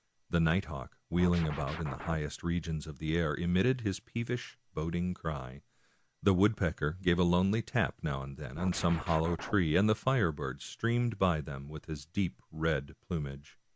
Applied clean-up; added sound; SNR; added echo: none; Scratching (performance technique); 11 dB; none.